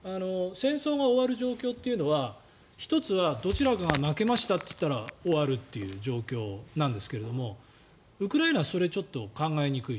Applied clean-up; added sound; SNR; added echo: none; Wood; 10 dB; none.